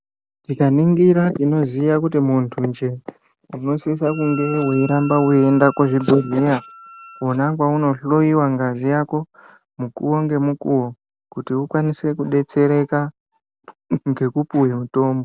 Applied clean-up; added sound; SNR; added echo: none; Wind instrument, woodwind instrument; 17 dB; none.